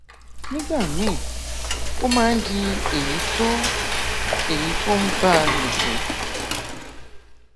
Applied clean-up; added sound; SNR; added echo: none; Frying (food); -1 dB; none.